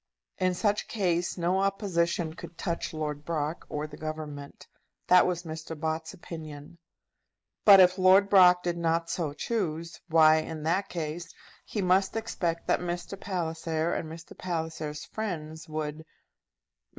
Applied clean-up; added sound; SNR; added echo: neural mask model Resemble Enhance denoiser.